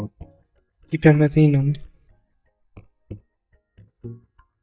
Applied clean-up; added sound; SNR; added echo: neural mask model DeepFilterNet 3.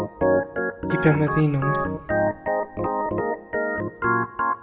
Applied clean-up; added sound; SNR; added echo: none; Organ; -3 dB; reverberation time 0.6 s.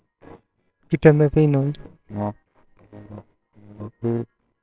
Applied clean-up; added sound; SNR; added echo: neural separator model SepFormer WHAMR!.